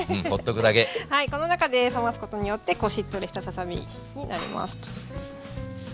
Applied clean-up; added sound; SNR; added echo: none; none; none; none.